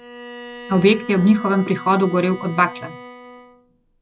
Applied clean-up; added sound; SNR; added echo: none; Bowed string instrument; 16 dB; none.